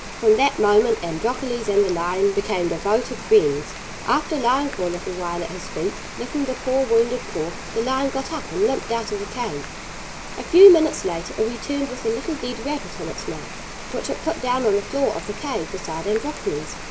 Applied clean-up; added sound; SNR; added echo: none; Rain; 11 dB; none.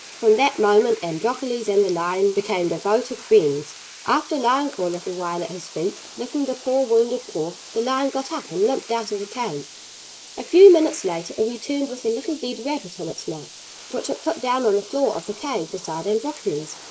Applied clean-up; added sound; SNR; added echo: neural mask model Resemble Enhance denoiser.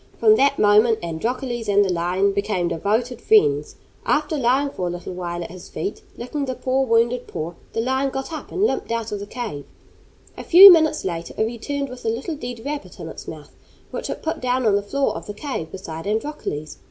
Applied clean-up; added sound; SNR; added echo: none; none; none; none.